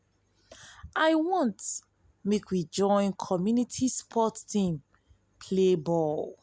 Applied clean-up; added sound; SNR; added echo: none; none; none; none.